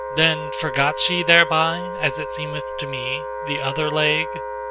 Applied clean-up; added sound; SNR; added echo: none; Wind instrument, woodwind instrument; 7 dB; none.